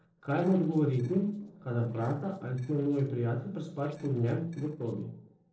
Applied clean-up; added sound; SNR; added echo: neural separator model SepFormer DNS4.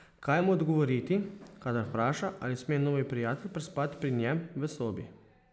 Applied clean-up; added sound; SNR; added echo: none; none; none; none.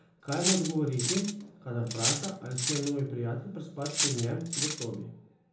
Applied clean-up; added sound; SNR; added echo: none; Cutlery, silverware; 0 dB; reverberation time 1.0 s.